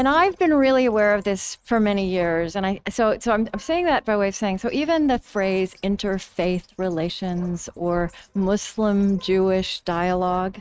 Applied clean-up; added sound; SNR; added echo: neural mask model RNNoise.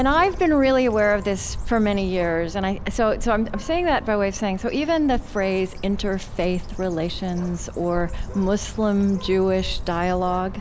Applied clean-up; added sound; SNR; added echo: none; Bird; 9 dB; none.